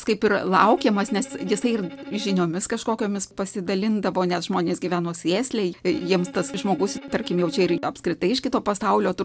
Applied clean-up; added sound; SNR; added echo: none; Bowed string instrument; 16 dB; none.